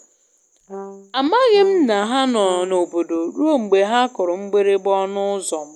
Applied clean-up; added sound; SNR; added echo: none; Brass instrument; 17 dB; none.